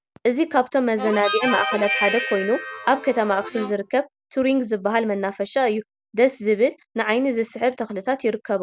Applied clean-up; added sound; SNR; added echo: none; Harmonica; 5 dB; none.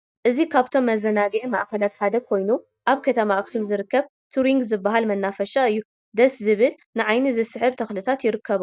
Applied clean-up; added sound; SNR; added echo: neural mask model DeepFilterNet 3.